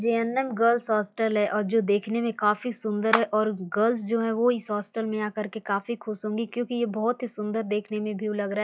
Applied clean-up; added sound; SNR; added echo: classical method log-MMSE.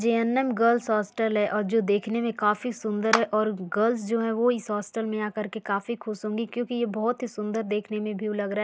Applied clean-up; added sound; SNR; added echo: none; Clapping; 7 dB; none.